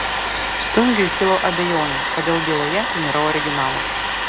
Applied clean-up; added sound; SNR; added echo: none; Domestic sounds, home sounds; 0 dB; none.